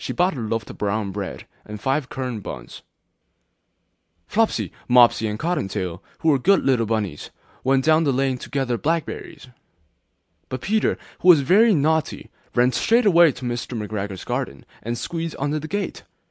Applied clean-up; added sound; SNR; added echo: none; none; none; none.